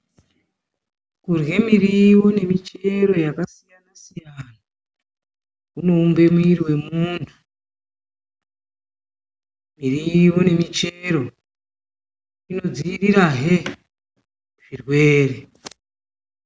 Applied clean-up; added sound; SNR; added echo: none; none; none; none.